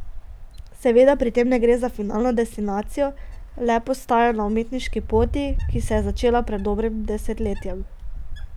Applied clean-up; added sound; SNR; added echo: none; Wind; 7 dB; none.